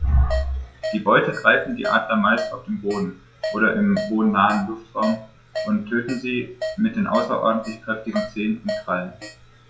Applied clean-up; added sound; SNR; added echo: classical method log-MMSE.